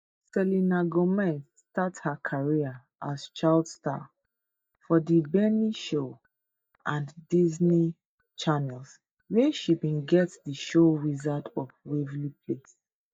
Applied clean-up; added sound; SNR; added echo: neural mask model DeepFilterNet 3.